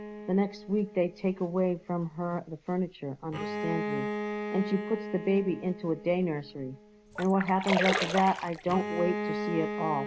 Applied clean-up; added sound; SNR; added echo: none; Splash, splatter + Bowed string instrument; 6 dB; none.